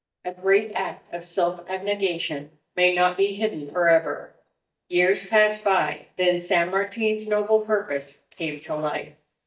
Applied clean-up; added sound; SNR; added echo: neural mask model DeepFilterNet 3.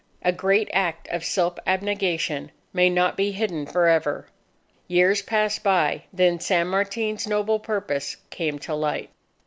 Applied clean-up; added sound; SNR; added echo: none; none; none; none.